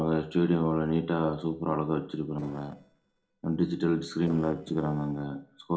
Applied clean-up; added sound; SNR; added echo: neural separator model SepFormer DNS4.